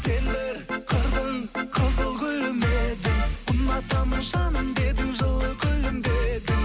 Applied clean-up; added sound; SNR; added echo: none; none; none; none.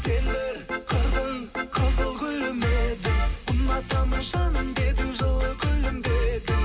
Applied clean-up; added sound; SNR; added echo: none; none; none; reverberation time 0.3 s.